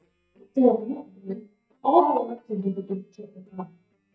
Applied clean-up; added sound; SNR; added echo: neural mask model DeepFilterNet 3.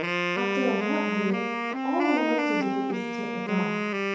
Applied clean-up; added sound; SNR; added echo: none; Wind instrument, woodwind instrument; -3 dB; reverberation time 1.0 s.